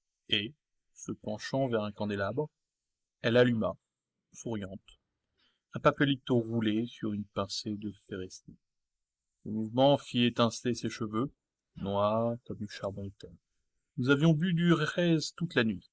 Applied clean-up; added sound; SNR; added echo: neural mask model Resemble Enhance denoiser.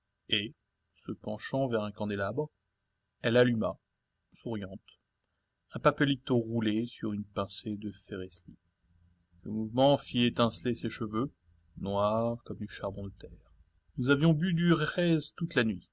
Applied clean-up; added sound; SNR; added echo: none; none; none; none.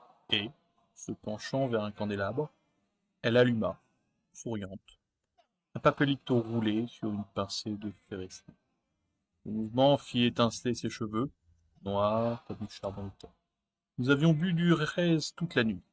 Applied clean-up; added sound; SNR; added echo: neural mask model RNNoise.